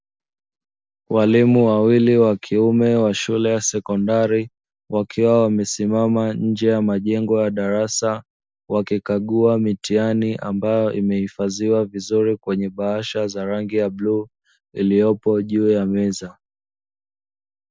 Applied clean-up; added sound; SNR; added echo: none; none; none; none.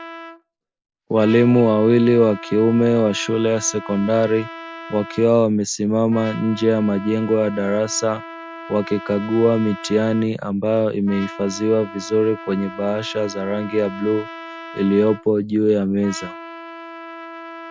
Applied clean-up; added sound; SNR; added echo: none; Trumpet; 16 dB; none.